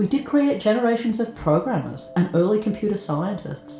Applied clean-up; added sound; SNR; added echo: none; none; none; reverberation time 0.4 s.